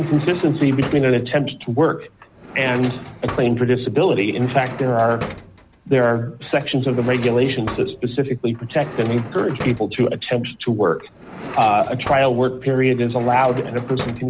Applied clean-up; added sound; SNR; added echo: none; Drawer open or close; 14 dB; none.